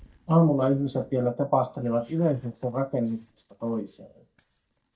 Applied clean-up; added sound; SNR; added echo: neural mask model DeepFilterNet 3.